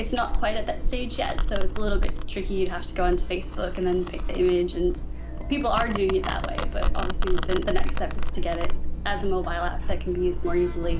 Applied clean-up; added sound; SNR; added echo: none; Domestic sounds, home sounds; -4 dB; none.